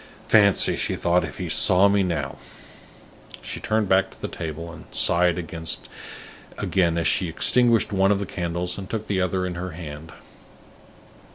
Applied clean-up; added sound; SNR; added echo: none; none; none; none.